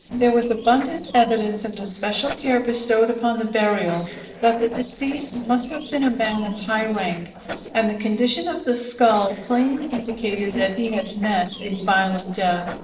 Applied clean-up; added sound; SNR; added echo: neural separator model SepFormer DNS4.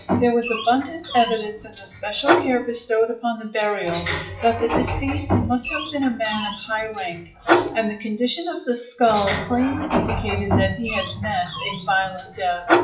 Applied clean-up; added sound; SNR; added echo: classical method WPE with log-MMSE.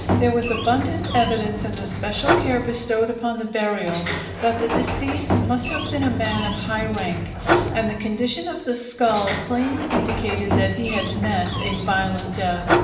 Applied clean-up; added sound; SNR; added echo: none; Sliding door; 1 dB; reverberation time 0.8 s.